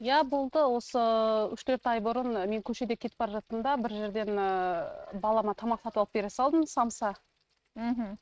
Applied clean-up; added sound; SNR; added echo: neural mask model RNNoise.